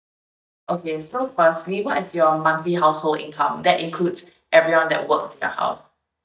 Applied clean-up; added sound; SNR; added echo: neural mask model DeepFilterNet 3.